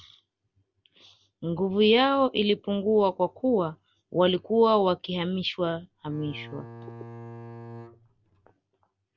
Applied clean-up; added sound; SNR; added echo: none; Bowed string instrument; 17 dB; none.